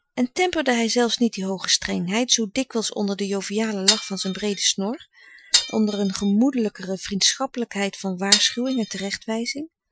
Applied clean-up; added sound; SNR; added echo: classical method Wiener filter.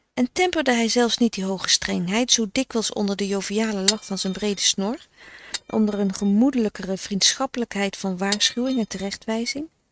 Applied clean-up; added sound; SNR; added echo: neural mask model RNNoise.